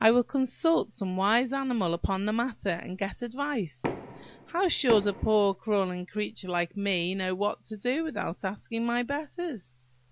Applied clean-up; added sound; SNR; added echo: none; Knock; 9 dB; none.